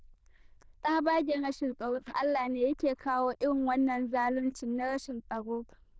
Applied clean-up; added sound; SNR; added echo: neural diffusion model UNIVERSE++.